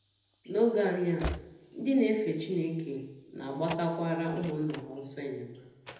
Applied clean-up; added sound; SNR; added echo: none; Slam / Train; 14 dB; reverberation time 0.8 s.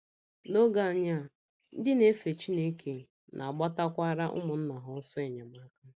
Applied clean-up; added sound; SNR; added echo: none; none; none; none.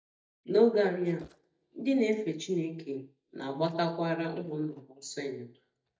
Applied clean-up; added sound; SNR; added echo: neural mask model DeepFilterNet 3.